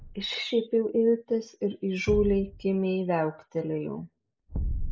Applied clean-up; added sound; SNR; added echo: none; Thump, thud; 9 dB; none.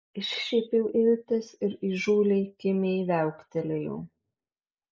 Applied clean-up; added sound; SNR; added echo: none; none; none; none.